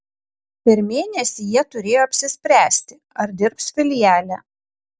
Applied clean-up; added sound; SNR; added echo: none; none; none; none.